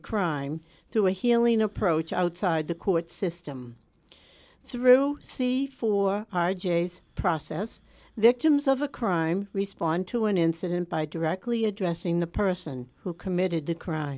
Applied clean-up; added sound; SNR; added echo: none; none; none; none.